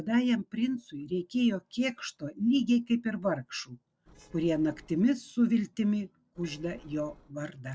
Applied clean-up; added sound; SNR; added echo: neural separator model SepFormer DNS4.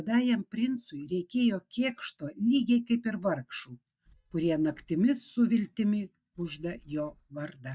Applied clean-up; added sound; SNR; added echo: neural mask model DeepFilterNet 3.